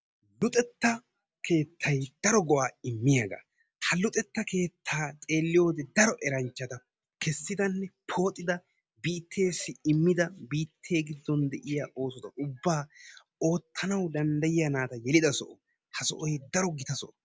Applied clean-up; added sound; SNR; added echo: none; none; none; none.